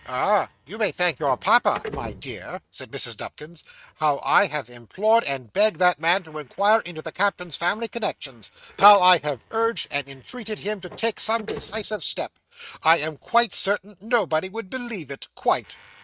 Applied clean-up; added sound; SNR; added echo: neural mask model RNNoise.